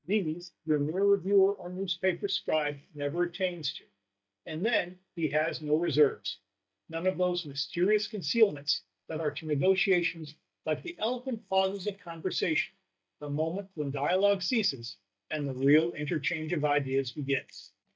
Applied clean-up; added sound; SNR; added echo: neural mask model DeepFilterNet 3.